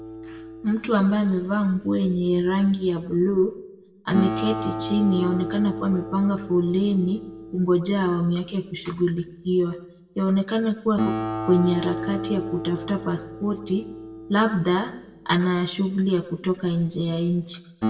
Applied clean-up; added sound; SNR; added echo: none; Acoustic guitar; 10 dB; reverberation time 0.6 s.